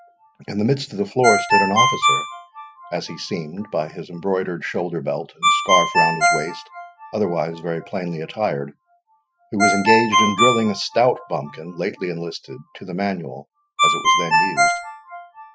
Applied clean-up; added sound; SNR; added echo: classical method Wiener filter.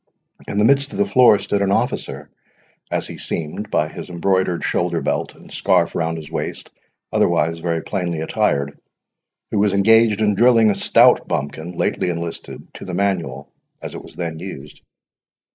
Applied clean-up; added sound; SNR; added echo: neural mask model Resemble Enhance denoiser.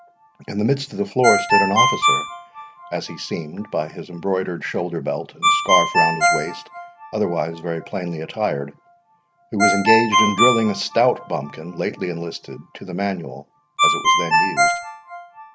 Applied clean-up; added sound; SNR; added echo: none; Ringtone; -1 dB; none.